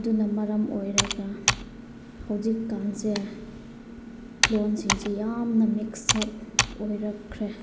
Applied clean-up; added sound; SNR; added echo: none; Computer keyboard; 3 dB; none.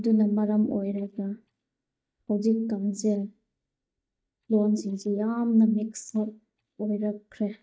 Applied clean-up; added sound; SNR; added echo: neural mask model DeepFilterNet 3.